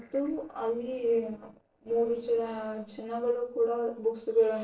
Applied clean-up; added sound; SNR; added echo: neural separator model SepFormer DNS4.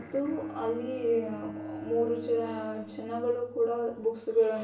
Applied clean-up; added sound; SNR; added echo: none; Bowed string instrument; 12 dB; reverberation time 0.3 s.